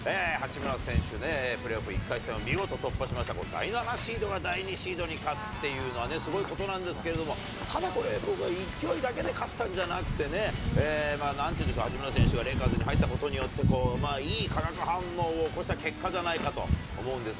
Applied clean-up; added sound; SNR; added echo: none; Wind / Ocean; 2 dB; none.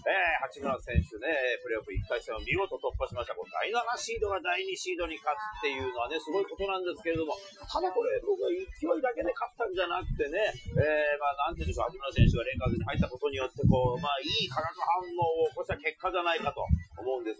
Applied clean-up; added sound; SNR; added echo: classical method Wiener filter.